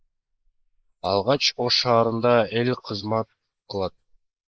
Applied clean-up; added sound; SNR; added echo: neural mask model Resemble Enhance denoiser.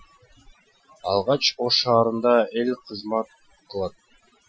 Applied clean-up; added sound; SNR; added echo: classical method Wiener filter.